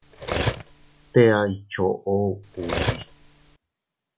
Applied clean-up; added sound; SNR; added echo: none; Cutlery, silverware; 4 dB; none.